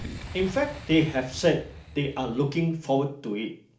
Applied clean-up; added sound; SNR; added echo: none; Boom; 15 dB; reverberation time 0.4 s.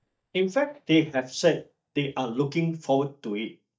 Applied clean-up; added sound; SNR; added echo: neural mask model DeepFilterNet 3.